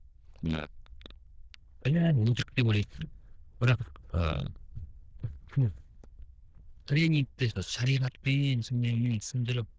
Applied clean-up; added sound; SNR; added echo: neural diffusion model UNIVERSE++.